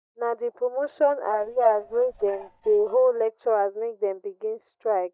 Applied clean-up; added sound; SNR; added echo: neural mask model DeepFilterNet 3.